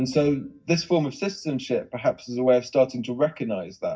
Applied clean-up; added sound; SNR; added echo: neural mask model DeepFilterNet 3.